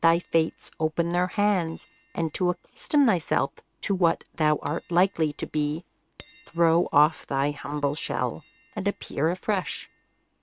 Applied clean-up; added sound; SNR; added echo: neural separator model SepFormer WHAM!.